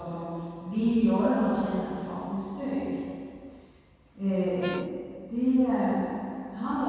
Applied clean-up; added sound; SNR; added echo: none; Harmonica; 13 dB; reverberation time 2.1 s.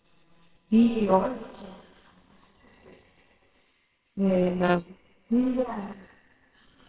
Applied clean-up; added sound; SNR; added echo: neural separator model SepFormer WHAMR!.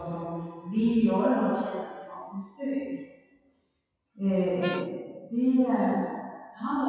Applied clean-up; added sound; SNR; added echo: classical method WPE with log-MMSE.